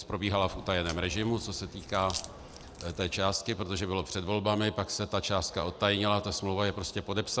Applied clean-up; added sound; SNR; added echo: none; Crack; 14 dB; none.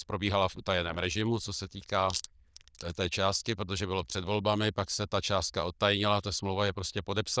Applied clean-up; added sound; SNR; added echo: neural diffusion model UNIVERSE++.